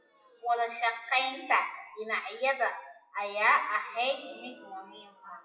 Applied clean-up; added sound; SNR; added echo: classical method WPE with log-MMSE.